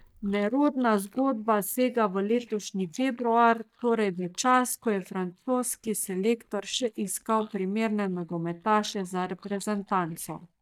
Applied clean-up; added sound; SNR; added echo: neural mask model DeepFilterNet 3.